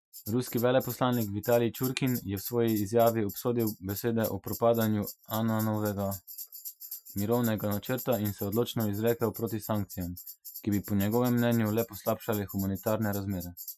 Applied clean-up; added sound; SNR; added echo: classical method Wiener filter.